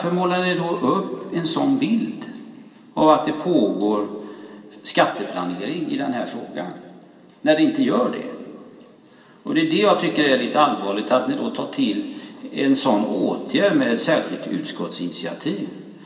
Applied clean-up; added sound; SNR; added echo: none; none; none; reverberation time 2.2 s.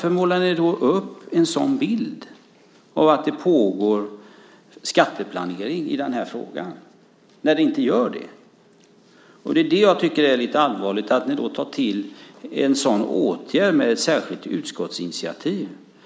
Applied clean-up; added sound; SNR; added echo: none; none; none; none.